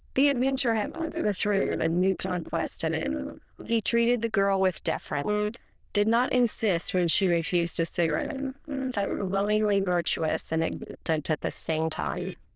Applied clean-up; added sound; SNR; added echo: neural diffusion model UNIVERSE++.